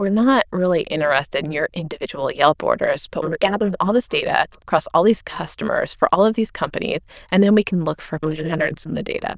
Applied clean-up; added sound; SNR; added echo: neural diffusion model UNIVERSE++.